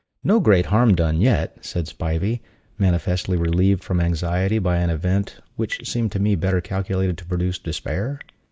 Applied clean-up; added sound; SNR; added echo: neural mask model DeepFilterNet 3.